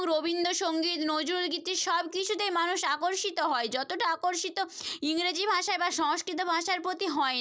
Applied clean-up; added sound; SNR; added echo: none; none; none; none.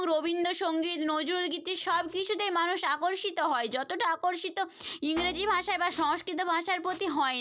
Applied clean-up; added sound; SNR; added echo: none; Guitar + Writing; 17 dB; none.